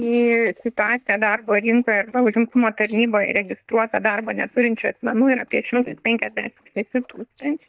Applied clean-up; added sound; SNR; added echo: neural mask model DeepFilterNet 3.